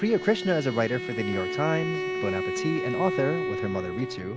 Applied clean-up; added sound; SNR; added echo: none; Bowed string instrument; 3 dB; none.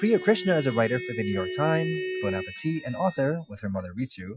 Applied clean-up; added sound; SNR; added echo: classical method Wiener filter.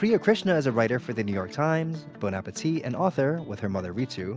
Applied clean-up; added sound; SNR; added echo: none; none; none; none.